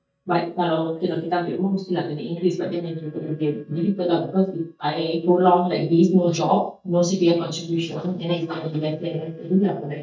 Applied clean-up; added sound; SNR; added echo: neural mask model DeepFilterNet 3.